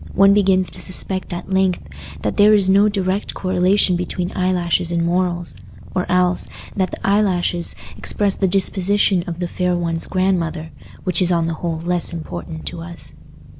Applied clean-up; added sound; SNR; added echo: none; Purr; 15 dB; none.